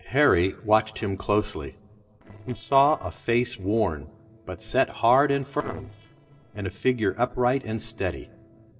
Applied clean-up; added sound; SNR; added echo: neural separator model SepFormer DNS4.